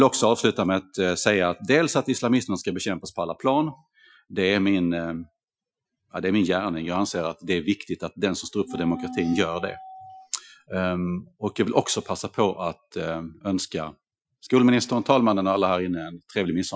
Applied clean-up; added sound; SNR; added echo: classical method Wiener filter.